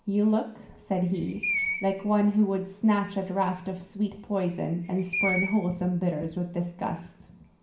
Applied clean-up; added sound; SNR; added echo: none; Screech; 9 dB; reverberation time 0.5 s.